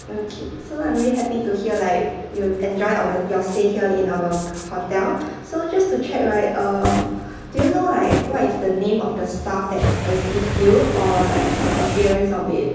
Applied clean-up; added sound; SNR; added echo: none; Fire; 7 dB; reverberation time 1.1 s.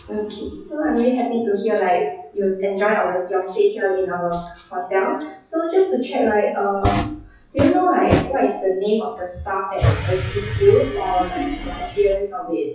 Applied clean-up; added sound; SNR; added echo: classical method WPE with log-MMSE.